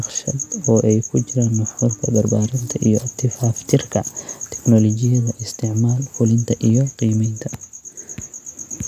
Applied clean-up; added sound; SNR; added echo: none; none; none; none.